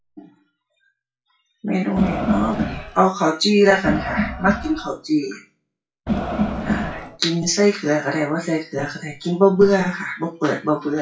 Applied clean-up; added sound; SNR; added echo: classical method WPE with log-MMSE.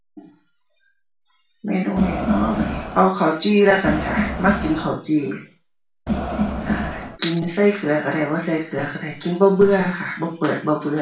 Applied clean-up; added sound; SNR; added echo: none; Crowd; 3 dB; reverberation time 0.3 s.